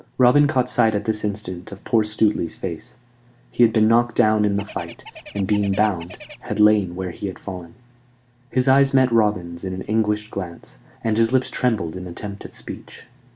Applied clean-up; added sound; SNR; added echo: none; Bird; 16 dB; none.